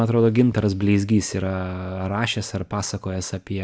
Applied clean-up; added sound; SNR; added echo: none; none; none; none.